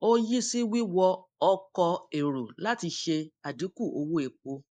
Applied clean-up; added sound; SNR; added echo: neural mask model Resemble Enhance denoiser.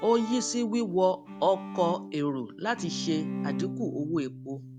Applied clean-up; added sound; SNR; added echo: none; Bowed string instrument; 9 dB; none.